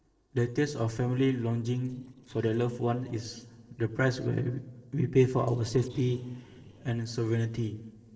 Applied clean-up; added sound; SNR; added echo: neural separator model SepFormer DNS4.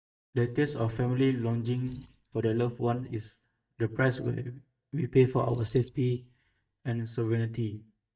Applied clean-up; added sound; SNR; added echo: neural mask model DeepFilterNet 3.